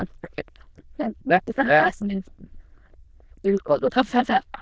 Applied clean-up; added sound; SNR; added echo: neural diffusion model UNIVERSE++.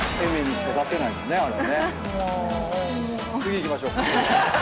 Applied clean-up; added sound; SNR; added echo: none; Stream; 17 dB; none.